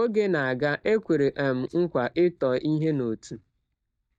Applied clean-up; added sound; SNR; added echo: neural mask model DeepFilterNet 3.